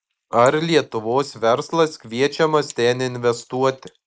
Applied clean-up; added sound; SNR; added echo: neural mask model Resemble Enhance denoiser.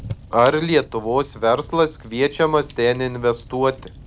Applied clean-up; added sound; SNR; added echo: none; Fire; 17 dB; none.